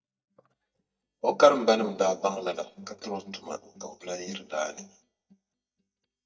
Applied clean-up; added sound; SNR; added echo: neural mask model DeepFilterNet 3.